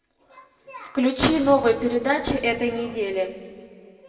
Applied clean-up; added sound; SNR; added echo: none; none; none; reverberation time 1.6 s.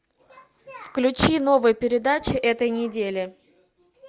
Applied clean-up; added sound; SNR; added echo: none; none; none; none.